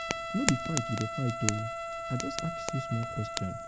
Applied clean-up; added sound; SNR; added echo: none; Trumpet + Fire; 0 dB; none.